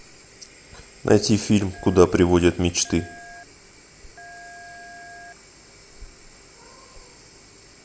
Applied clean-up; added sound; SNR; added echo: none; Telephone; 20 dB; none.